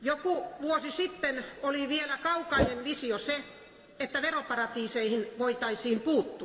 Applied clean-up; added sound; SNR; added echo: none; Whoosh, swoosh, swish; 0 dB; reverberation time 1.7 s.